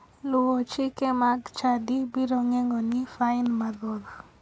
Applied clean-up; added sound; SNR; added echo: none; none; none; none.